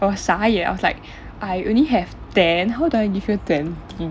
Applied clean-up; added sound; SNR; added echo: none; none; none; none.